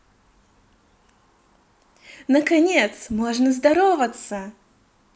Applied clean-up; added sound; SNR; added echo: none; none; none; none.